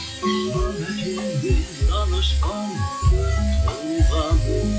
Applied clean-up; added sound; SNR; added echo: classical method log-MMSE.